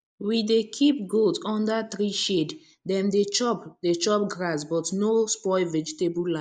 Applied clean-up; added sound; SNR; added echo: neural mask model Resemble Enhance denoiser.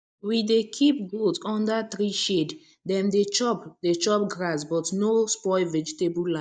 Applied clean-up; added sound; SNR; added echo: neural mask model DeepFilterNet 3.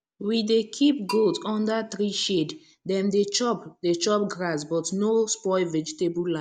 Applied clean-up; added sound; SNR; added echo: none; Bell; 19 dB; none.